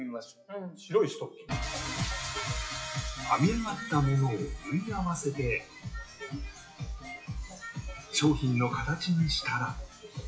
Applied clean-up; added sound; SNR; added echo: classical method WPE with log-MMSE.